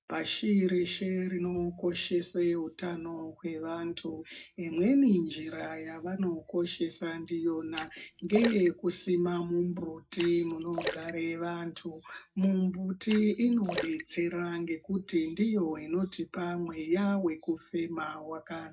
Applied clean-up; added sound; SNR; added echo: none; Splash, splatter; 11 dB; reverberation time 0.2 s.